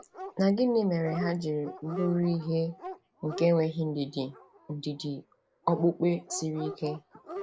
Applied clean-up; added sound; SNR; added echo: none; Dog; 14 dB; none.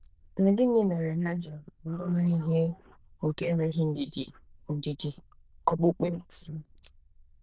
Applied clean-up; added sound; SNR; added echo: neural diffusion model UNIVERSE++.